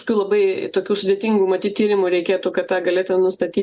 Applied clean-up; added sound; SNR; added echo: none; none; none; none.